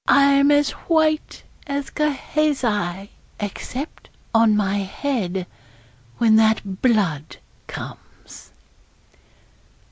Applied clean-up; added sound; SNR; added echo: none; none; none; none.